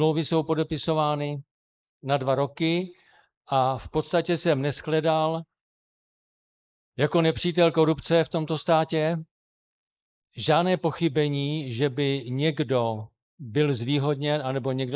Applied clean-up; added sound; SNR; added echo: neural mask model Resemble Enhance denoiser.